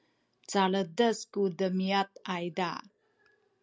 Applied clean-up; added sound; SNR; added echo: none; none; none; none.